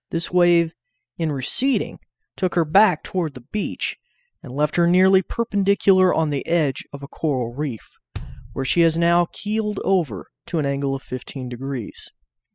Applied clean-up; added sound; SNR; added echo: classical method spectral subtraction.